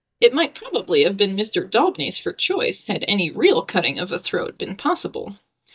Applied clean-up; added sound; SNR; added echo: neural mask model DeepFilterNet 3.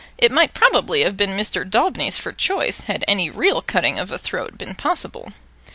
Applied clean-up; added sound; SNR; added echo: none; none; none; none.